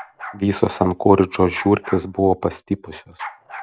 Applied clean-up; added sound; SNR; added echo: none; Bark; 18 dB; none.